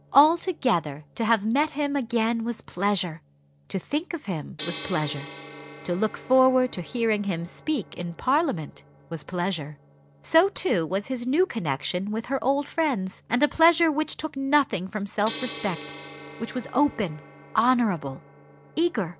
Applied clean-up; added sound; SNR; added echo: none; Gong; 13 dB; none.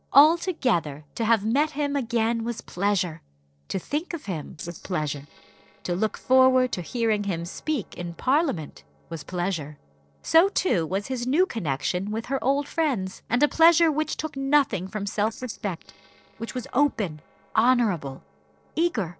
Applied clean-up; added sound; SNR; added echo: neural separator model SepFormer DNS4.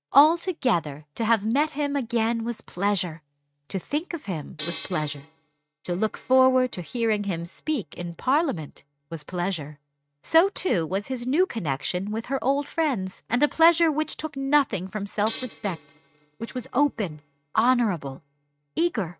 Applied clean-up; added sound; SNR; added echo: neural mask model RNNoise.